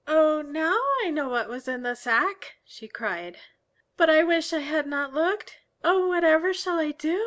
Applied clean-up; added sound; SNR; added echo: none; none; none; none.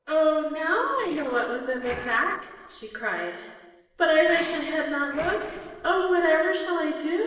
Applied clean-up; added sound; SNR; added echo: neural separator model SepFormer DNS4.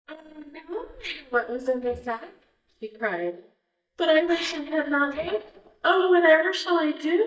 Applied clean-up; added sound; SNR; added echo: neural mask model DeepFilterNet 3.